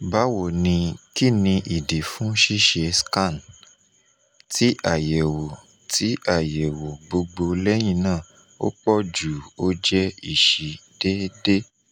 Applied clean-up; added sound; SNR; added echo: none; none; none; none.